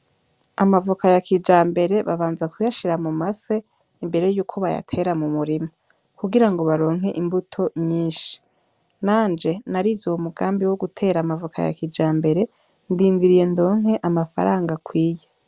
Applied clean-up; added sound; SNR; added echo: none; none; none; none.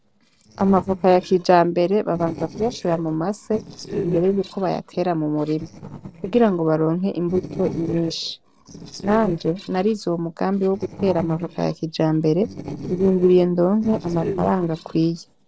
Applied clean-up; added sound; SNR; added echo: neural separator model SepFormer DNS4.